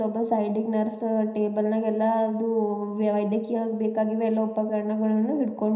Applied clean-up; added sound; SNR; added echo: none; none; none; reverberation time 0.9 s.